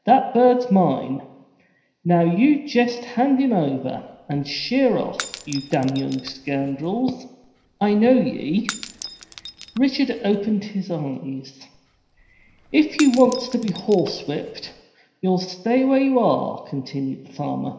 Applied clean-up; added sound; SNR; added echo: none; Shatter / Crushing; 17 dB; reverberation time 0.9 s.